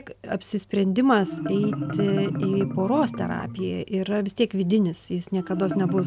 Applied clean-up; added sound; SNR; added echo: none; Marimba, xylophone; 8 dB; none.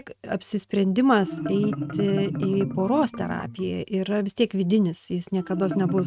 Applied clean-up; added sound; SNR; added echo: neural mask model RNNoise.